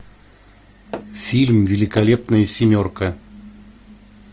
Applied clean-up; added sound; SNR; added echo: none; Tap / Hammer; 18 dB; none.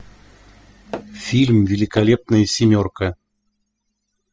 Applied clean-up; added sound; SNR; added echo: classical method spectral subtraction.